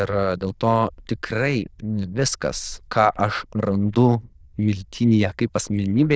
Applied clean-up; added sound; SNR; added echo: neural diffusion model UNIVERSE++.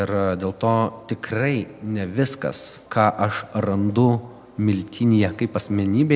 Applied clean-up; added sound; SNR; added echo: none; none; none; none.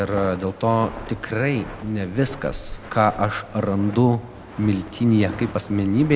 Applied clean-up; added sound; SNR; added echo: none; Walk, footsteps; 15 dB; none.